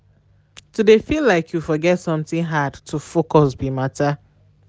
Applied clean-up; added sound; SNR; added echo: none; none; none; none.